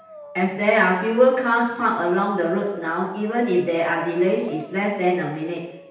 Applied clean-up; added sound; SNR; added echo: none; Dog; 20 dB; reverberation time 0.9 s.